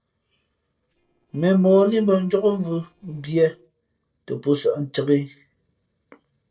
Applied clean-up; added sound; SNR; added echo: neural separator model SepFormer DNS4.